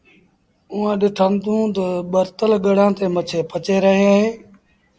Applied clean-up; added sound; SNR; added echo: none; none; none; none.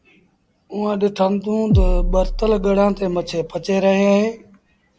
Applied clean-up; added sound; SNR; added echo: none; Bass drum; 1 dB; none.